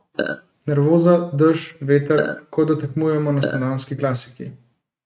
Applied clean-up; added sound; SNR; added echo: neural mask model RNNoise.